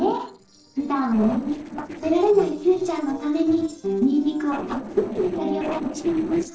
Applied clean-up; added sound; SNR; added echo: neural separator model SepFormer DNS4.